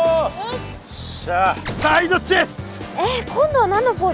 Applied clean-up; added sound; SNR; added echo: none; none; none; none.